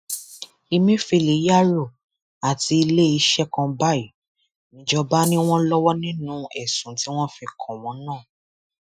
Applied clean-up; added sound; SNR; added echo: classical method Wiener filter.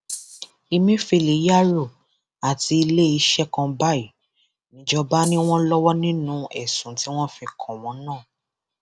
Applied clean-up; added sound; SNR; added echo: none; Rattle (instrument); 13 dB; none.